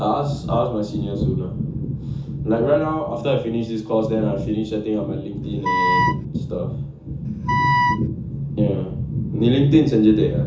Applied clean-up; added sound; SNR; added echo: none; Wind instrument, woodwind instrument; -1 dB; reverberation time 0.7 s.